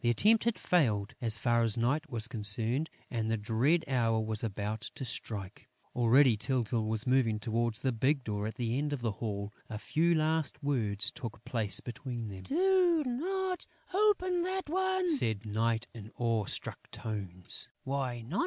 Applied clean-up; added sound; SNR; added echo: none; none; none; none.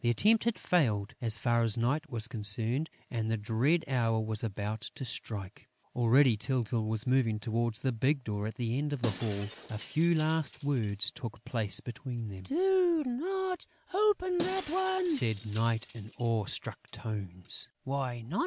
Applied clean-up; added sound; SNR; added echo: none; Shatter; 17 dB; none.